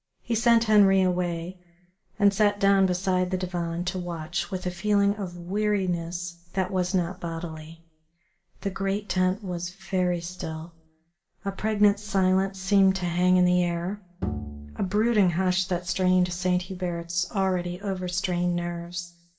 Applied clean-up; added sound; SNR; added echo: none; Bowed string instrument; 9 dB; reverberation time 0.8 s.